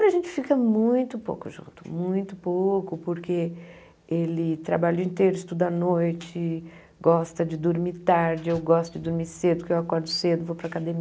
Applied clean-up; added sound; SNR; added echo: none; none; none; none.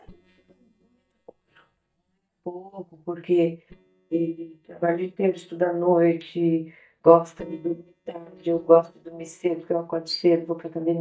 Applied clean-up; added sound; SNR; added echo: neural mask model DeepFilterNet 3.